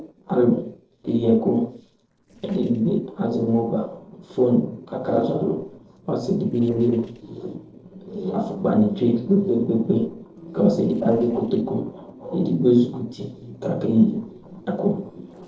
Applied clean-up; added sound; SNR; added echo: neural separator model SepFormer DNS4.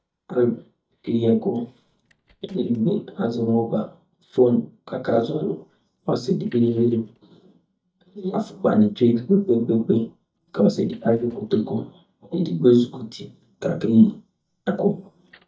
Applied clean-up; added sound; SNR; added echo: neural mask model DeepFilterNet 3.